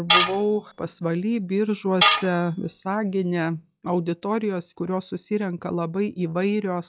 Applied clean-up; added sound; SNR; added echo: classical method log-MMSE.